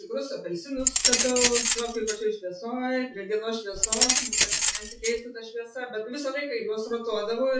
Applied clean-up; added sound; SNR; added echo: classical method WPE with log-MMSE.